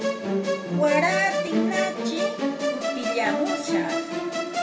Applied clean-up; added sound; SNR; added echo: none; Musical instrument; -3 dB; reverberation time 0.3 s.